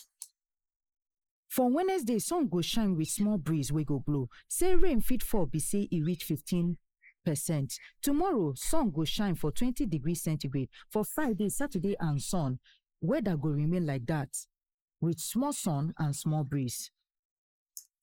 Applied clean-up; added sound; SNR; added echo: neural mask model Resemble Enhance denoiser.